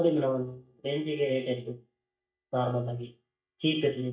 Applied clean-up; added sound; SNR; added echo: neural mask model DeepFilterNet 3.